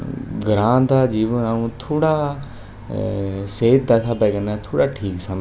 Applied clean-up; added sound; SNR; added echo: none; none; none; none.